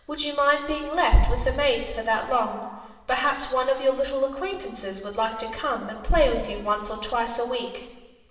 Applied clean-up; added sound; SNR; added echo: none; none; none; reverberation time 1.4 s.